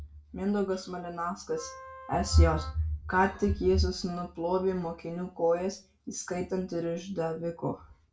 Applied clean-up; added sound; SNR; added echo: none; Wind instrument, woodwind instrument; 16 dB; reverberation time 0.2 s.